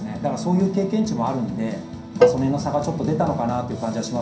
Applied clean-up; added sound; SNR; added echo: none; Cowbell; 1 dB; reverberation time 0.6 s.